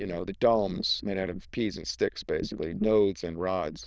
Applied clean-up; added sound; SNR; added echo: neural diffusion model UNIVERSE++.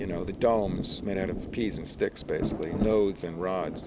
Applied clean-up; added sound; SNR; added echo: none; Rain; 6 dB; none.